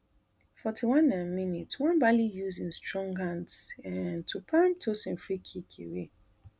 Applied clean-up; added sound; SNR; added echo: none; none; none; none.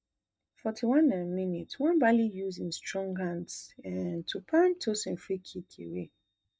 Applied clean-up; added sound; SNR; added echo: neural mask model DeepFilterNet 3.